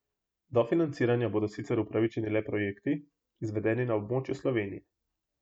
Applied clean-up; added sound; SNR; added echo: none; none; none; none.